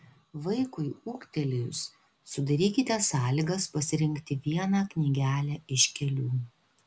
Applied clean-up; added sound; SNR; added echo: none; none; none; none.